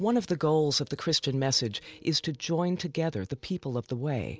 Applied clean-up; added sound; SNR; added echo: none; none; none; none.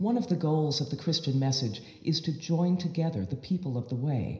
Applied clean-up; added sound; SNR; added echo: none; none; none; reverberation time 0.9 s.